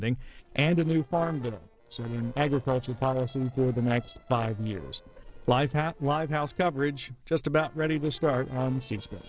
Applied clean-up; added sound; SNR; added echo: neural separator model SepFormer DNS4.